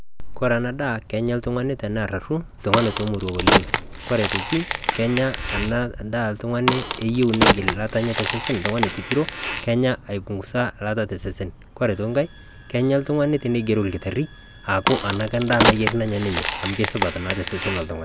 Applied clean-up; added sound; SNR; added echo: none; Crack; -1 dB; none.